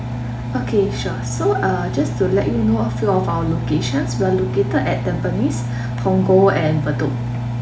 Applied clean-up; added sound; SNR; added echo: none; Engine; 4 dB; reverberation time 0.4 s.